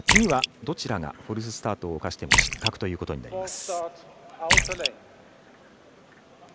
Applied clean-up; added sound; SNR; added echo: none; Splash, splatter; -3 dB; none.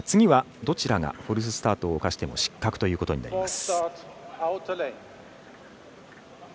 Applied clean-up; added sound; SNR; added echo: none; none; none; none.